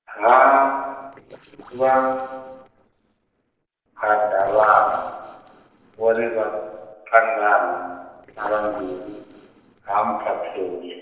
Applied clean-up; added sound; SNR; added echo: neural separator model SepFormer DNS4.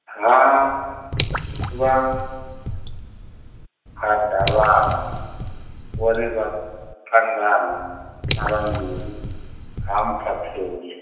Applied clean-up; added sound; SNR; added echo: none; Drip / Water; 7 dB; reverberation time 1.0 s.